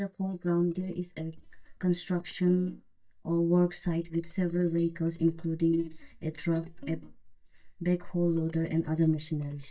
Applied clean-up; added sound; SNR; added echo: neural mask model DeepFilterNet 3.